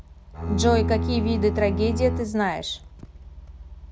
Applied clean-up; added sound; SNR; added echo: none; Bowed string instrument; 1 dB; none.